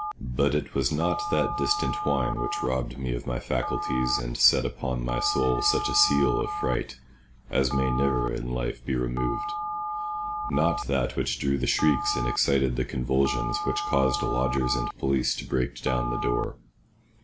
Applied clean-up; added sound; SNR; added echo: none; Telephone; 7 dB; none.